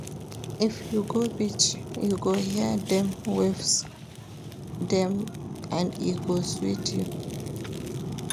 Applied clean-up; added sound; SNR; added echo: none; Fire; 7 dB; none.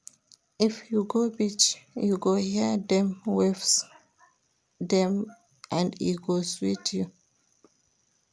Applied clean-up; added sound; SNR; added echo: none; none; none; none.